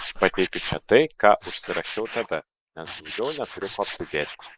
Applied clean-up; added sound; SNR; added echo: neural mask model Resemble Enhance denoiser.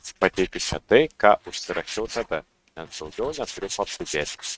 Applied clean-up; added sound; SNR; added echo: neural mask model RNNoise.